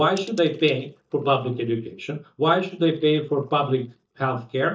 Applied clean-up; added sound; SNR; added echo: neural mask model DeepFilterNet 3.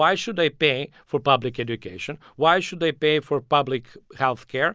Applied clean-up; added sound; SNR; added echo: none; none; none; none.